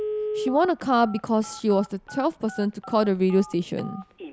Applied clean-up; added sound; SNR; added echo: none; Telephone; 12 dB; none.